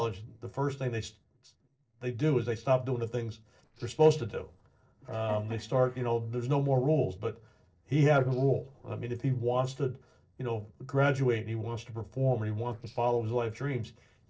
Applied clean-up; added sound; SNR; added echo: neural separator model SepFormer DNS4.